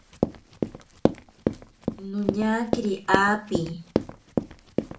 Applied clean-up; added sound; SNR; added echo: none; Run; 0 dB; reverberation time 0.2 s.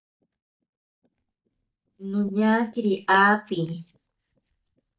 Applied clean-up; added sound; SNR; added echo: neural mask model DeepFilterNet 3.